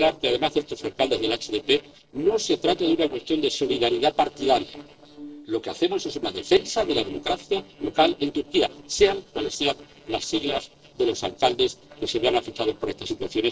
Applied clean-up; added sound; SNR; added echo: neural separator model SepFormer DNS4.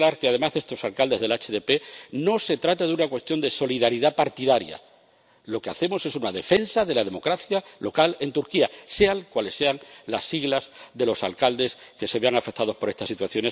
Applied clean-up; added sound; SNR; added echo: none; none; none; none.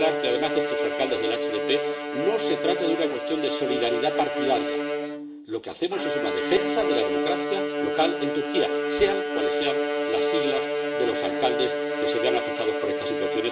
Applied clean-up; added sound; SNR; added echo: none; Bowed string instrument; -1 dB; reverberation time 0.5 s.